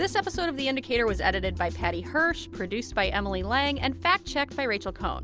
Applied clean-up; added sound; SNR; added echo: none; none; none; none.